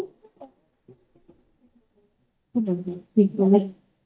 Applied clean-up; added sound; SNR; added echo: neural mask model DeepFilterNet 3.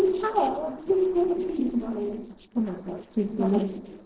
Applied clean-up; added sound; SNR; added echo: neural separator model SepFormer DNS4.